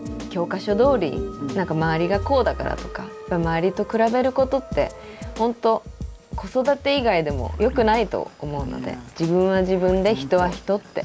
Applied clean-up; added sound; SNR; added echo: none; none; none; none.